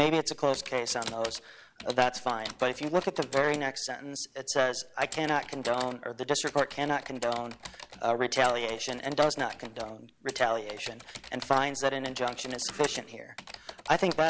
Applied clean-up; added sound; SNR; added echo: none; Typing; 15 dB; none.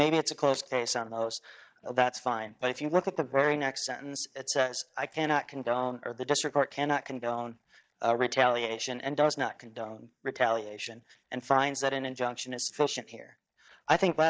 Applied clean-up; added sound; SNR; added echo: neural mask model DeepFilterNet 3.